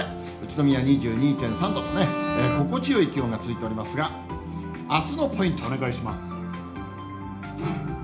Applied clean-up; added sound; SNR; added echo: none; Bowed string instrument; 7 dB; reverberation time 0.4 s.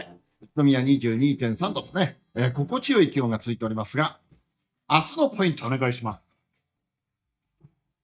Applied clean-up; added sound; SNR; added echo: neural mask model DeepFilterNet 3.